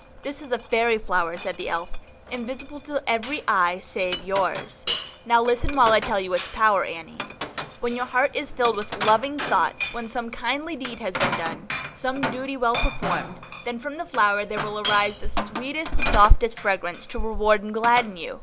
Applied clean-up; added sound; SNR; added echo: none; Glass; 10 dB; none.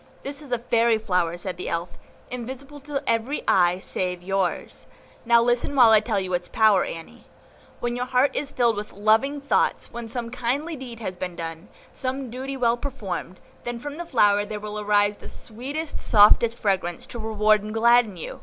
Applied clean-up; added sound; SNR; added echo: none; none; none; none.